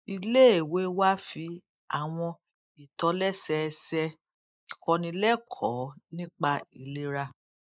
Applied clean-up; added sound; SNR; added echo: neural mask model Resemble Enhance denoiser.